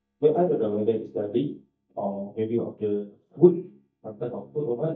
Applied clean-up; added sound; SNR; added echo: neural mask model DeepFilterNet 3.